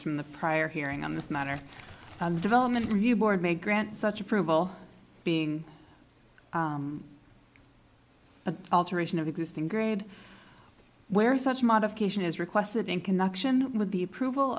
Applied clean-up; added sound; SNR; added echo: none; Crackle; 20 dB; none.